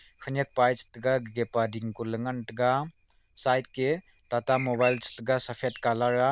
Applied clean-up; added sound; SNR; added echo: neural diffusion model UNIVERSE++.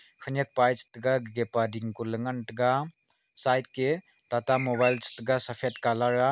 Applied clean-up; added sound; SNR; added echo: none; Bird; 13 dB; none.